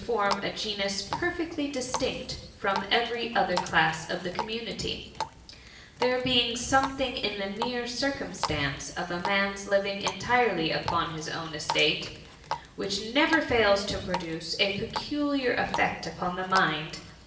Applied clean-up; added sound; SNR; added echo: none; Water tap, faucet; 11 dB; reverberation time 0.8 s.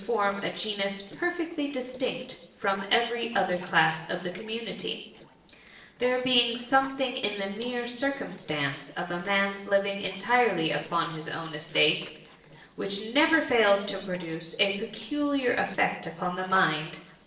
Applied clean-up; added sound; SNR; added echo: neural separator model SepFormer DNS4.